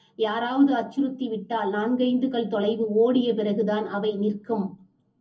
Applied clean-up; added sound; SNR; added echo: none; none; none; reverberation time 0.3 s.